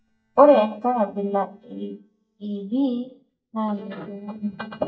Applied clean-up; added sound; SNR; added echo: neural mask model DeepFilterNet 3.